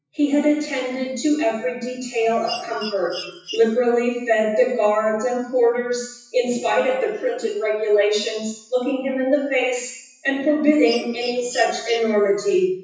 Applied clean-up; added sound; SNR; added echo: classical method WPE with log-MMSE.